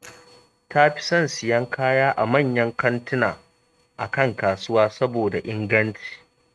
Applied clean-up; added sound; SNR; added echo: neural mask model RNNoise.